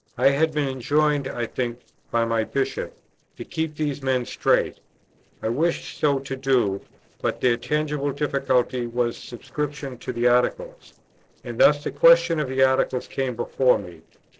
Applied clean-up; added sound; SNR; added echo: neural separator model SepFormer DNS4.